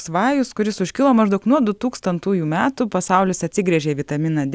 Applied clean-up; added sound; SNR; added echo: none; none; none; none.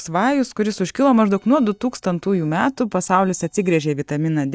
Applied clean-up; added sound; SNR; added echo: neural mask model DeepFilterNet 3.